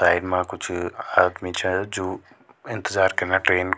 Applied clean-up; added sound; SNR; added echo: none; none; none; none.